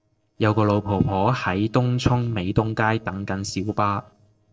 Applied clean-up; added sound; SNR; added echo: neural separator model SepFormer DNS4.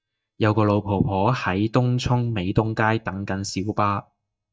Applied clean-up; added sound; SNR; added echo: neural mask model DeepFilterNet 3.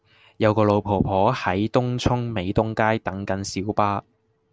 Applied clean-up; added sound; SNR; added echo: none; none; none; none.